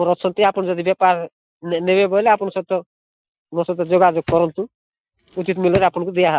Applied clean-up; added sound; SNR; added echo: classical method Wiener filter.